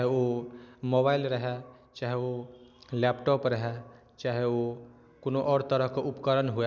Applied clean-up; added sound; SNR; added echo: none; none; none; none.